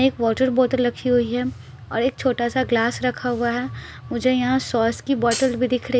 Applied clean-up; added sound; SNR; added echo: none; Hi-hat; 10 dB; none.